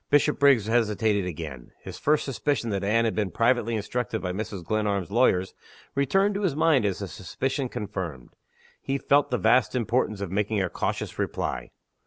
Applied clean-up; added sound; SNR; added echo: none; none; none; none.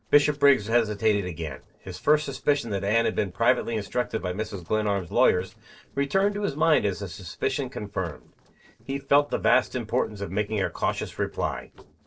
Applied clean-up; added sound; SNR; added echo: neural separator model SepFormer DNS4.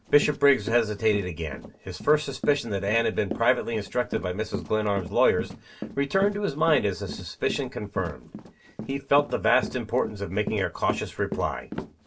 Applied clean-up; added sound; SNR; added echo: none; Run; 12 dB; reverberation time 0.1 s.